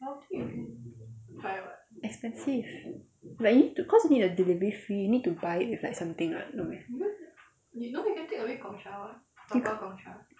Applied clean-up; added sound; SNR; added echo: none; none; none; none.